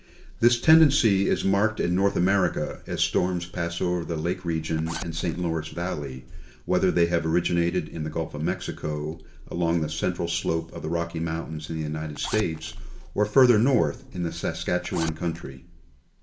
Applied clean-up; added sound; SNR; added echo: none; Zipper (clothing); 15 dB; reverberation time 0.8 s.